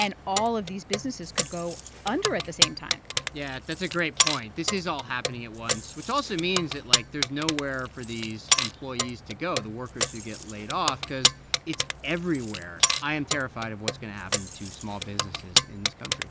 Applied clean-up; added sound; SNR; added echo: none; Keys jangling; -2 dB; none.